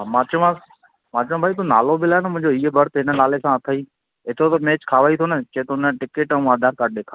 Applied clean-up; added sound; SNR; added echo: none; none; none; none.